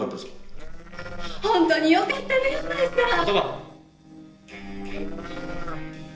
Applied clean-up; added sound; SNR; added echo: neural separator model SepFormer DNS4.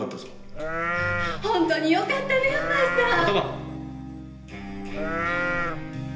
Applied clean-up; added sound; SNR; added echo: none; Livestock, farm animals, working animals; 2 dB; reverberation time 1.4 s.